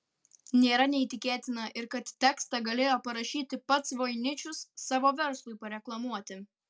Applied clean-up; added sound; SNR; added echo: none; none; none; none.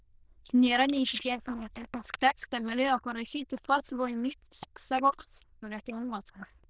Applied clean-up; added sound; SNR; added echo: neural diffusion model UNIVERSE++.